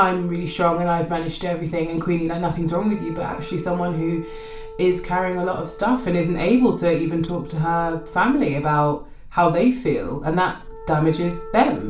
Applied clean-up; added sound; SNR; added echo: none; Wind instrument, woodwind instrument; 18 dB; reverberation time 0.4 s.